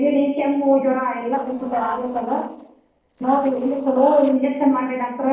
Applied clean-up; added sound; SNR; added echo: neural separator model SepFormer DNS4.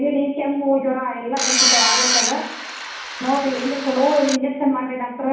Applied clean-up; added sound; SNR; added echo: none; Tools; 0 dB; reverberation time 1.2 s.